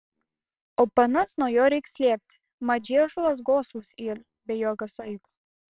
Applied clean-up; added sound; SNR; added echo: neural separator model SepFormer WHAMR!.